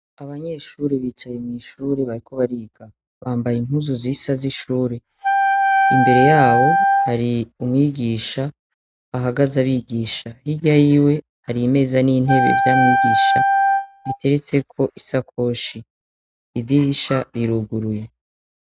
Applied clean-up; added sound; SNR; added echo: neural mask model RNNoise.